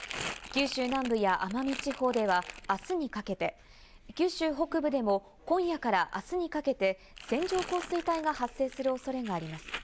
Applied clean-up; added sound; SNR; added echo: none; Crumpling, crinkling; 14 dB; none.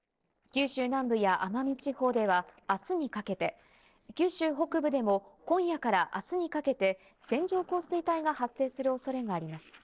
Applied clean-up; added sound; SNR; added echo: neural separator model SepFormer DNS4.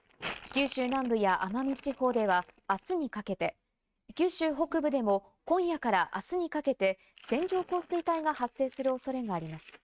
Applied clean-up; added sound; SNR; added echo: neural mask model RNNoise.